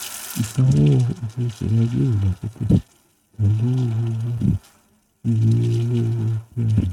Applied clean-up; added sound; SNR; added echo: neural mask model RNNoise.